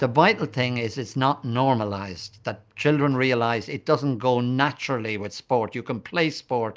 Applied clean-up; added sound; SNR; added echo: none; none; none; none.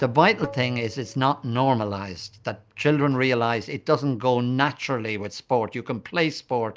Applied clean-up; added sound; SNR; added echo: none; Tabla; 17 dB; none.